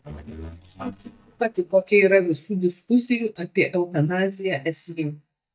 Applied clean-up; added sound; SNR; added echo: neural mask model DeepFilterNet 3.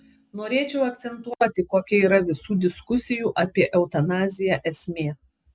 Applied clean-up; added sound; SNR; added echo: none; none; none; none.